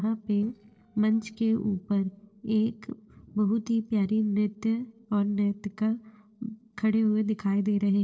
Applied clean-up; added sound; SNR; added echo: neural separator model SepFormer DNS4.